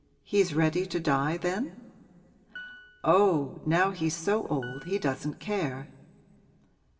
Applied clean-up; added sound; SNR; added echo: none; Piano; 19 dB; reverberation time 1.4 s.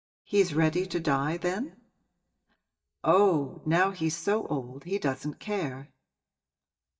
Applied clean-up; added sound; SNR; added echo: neural mask model DeepFilterNet 3.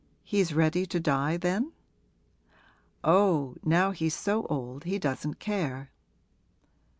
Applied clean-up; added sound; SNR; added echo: none; none; none; none.